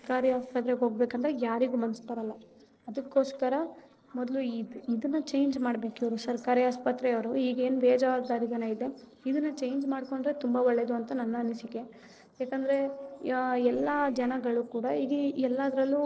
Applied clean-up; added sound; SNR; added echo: neural separator model SepFormer DNS4.